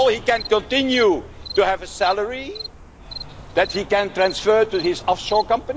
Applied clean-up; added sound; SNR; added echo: none; Cricket + Traffic noise, roadway noise; 15 dB; none.